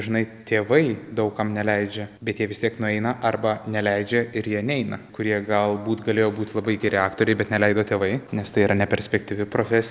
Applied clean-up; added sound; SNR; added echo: none; none; none; none.